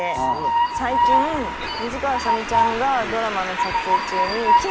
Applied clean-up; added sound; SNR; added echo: none; Train; -4 dB; none.